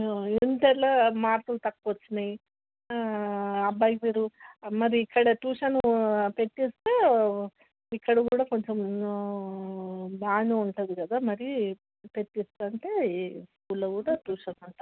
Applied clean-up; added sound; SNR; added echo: none; none; none; none.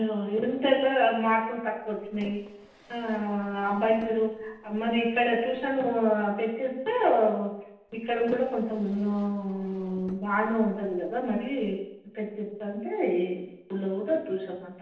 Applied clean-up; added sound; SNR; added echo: neural separator model SepFormer DNS4.